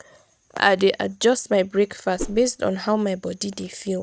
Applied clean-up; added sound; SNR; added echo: none; Whoosh, swoosh, swish; 9 dB; none.